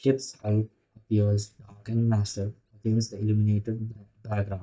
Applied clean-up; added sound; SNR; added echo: neural mask model DeepFilterNet 3.